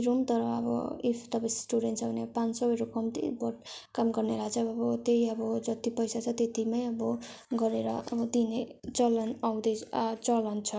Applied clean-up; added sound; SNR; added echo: none; none; none; none.